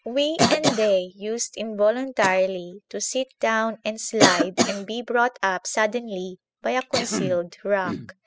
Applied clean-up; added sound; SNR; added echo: classical method spectral subtraction.